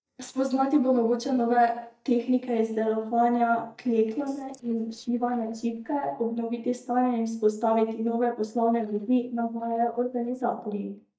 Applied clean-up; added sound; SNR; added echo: neural mask model DeepFilterNet 3.